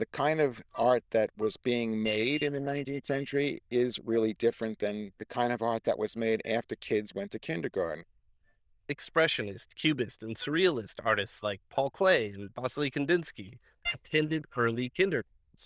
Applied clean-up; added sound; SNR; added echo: neural diffusion model UNIVERSE++.